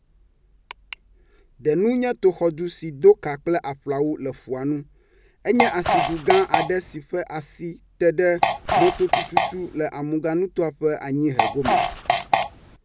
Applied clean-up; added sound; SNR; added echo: none; Fart; -1 dB; none.